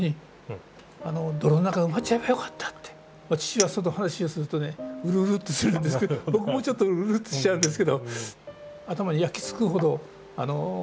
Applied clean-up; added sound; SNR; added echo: none; Chink, clink; 16 dB; none.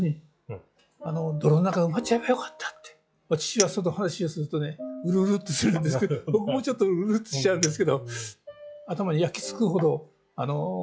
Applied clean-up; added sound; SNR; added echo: classical method log-MMSE.